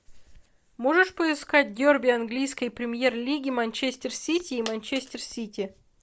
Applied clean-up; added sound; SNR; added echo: none; Coin (dropping); 19 dB; none.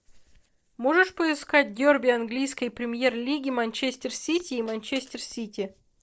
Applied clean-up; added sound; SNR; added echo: neural separator model SepFormer DNS4.